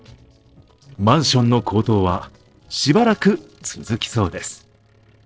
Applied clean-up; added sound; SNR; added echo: neural separator model SepFormer DNS4.